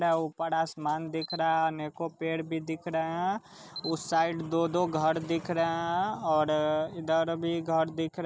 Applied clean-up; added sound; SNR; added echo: none; Camera; 18 dB; none.